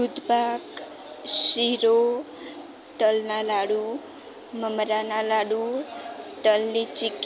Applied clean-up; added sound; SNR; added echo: none; none; none; none.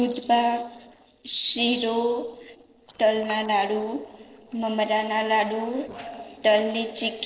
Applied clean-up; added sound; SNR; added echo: neural separator model SepFormer DNS4.